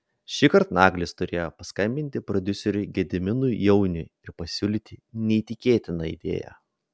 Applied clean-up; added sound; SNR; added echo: none; none; none; none.